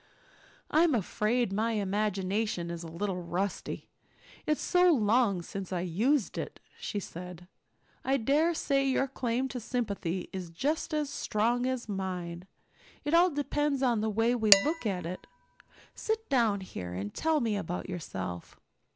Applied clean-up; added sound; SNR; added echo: none; Dishes, pots, and pans; 4 dB; none.